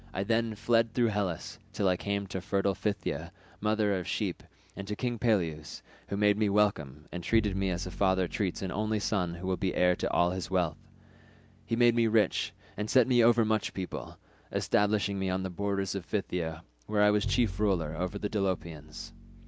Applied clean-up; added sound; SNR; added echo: none; Bowed string instrument; 16 dB; none.